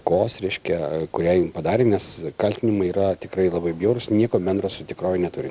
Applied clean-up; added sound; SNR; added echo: none; none; none; none.